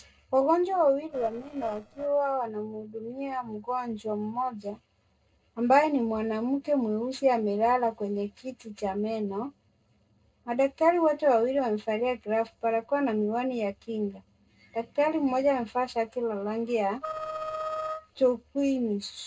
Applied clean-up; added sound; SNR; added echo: neural separator model SepFormer DNS4.